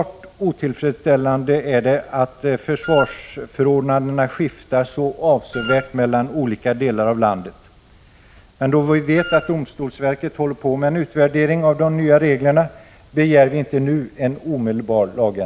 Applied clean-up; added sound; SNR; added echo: none; Wind instrument, woodwind instrument; 8 dB; none.